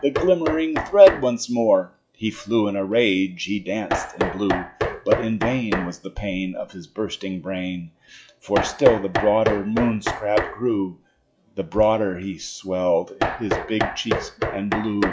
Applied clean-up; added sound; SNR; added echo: classical method WPE with log-MMSE.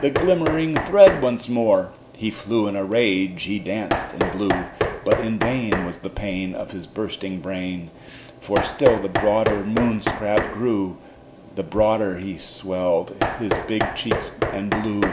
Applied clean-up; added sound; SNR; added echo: none; Knock; 5 dB; reverberation time 0.6 s.